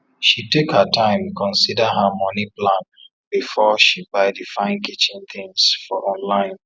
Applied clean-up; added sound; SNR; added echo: none; none; none; none.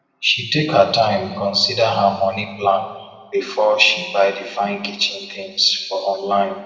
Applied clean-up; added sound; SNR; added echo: none; none; none; reverberation time 1.5 s.